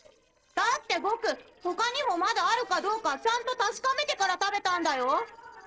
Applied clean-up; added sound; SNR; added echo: neural separator model SepFormer DNS4.